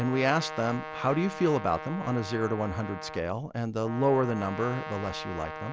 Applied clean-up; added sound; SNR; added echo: none; Brass instrument; 10 dB; none.